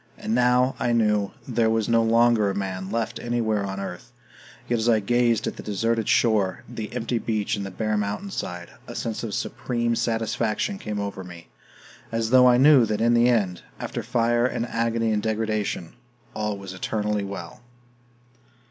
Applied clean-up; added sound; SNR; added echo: none; none; none; none.